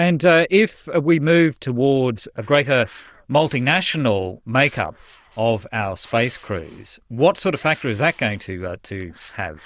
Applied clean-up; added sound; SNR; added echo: neural diffusion model UNIVERSE++.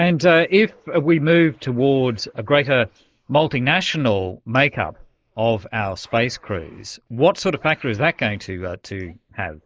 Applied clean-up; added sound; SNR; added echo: neural mask model Resemble Enhance denoiser.